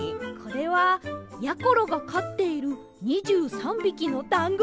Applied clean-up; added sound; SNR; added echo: none; none; none; none.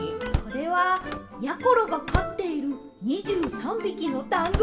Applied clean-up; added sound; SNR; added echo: none; Slam; 7 dB; reverberation time 1.0 s.